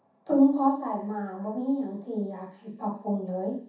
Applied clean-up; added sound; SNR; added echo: none; none; none; reverberation time 0.7 s.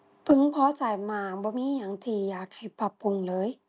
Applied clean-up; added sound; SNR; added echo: none; none; none; none.